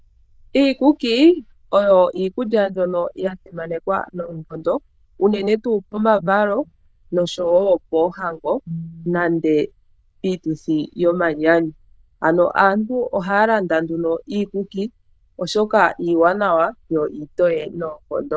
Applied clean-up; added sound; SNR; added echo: neural diffusion model UNIVERSE++.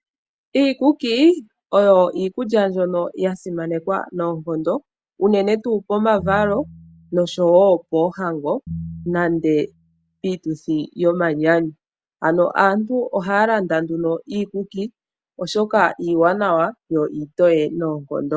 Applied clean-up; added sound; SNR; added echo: none; Piano; 16 dB; none.